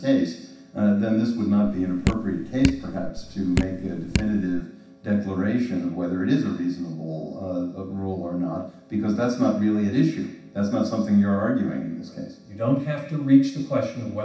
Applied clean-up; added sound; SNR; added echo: none; Drip; 4 dB; reverberation time 0.7 s.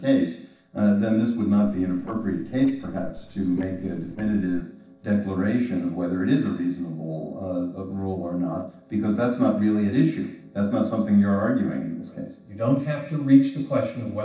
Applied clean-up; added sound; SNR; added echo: neural separator model SepFormer DNS4.